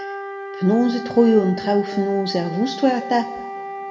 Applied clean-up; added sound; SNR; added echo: none; Wind instrument, woodwind instrument; 11 dB; reverberation time 1.7 s.